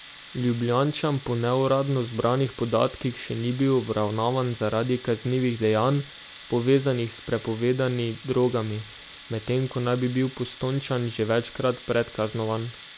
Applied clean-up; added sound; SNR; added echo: none; Tools; 17 dB; none.